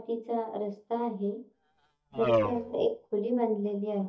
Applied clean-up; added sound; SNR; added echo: neural mask model DeepFilterNet 3.